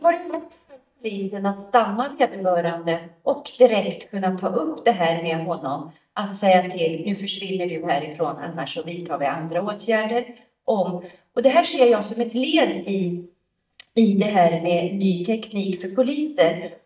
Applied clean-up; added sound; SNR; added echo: neural mask model DeepFilterNet 3.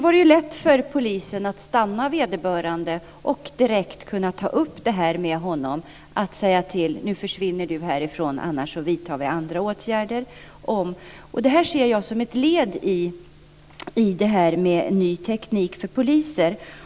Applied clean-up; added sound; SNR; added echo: none; none; none; none.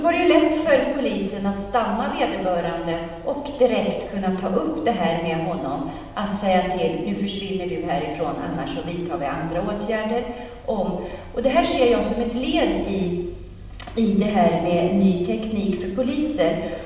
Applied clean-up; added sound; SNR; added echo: none; Engine starting / Motor vehicle (road); 20 dB; reverberation time 1.2 s.